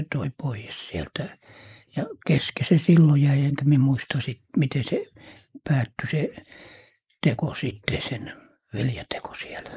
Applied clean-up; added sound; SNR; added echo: neural mask model Resemble Enhance denoiser.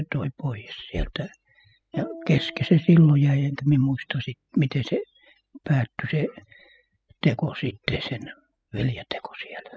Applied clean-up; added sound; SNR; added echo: classical method spectral subtraction.